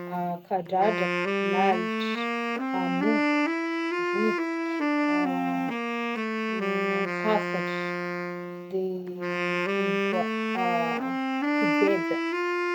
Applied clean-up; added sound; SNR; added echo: none; Wind instrument, woodwind instrument; -4 dB; none.